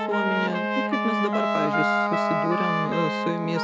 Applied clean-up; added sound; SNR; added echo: none; Wind instrument, woodwind instrument + Trumpet; -4 dB; none.